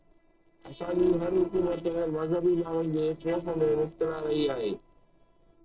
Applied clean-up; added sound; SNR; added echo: neural separator model SepFormer DNS4.